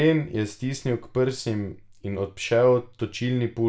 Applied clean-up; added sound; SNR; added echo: none; none; none; none.